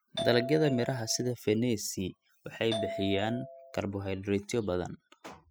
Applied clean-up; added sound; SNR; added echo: classical method spectral subtraction.